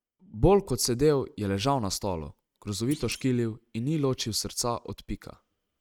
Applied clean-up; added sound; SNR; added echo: neural mask model RNNoise.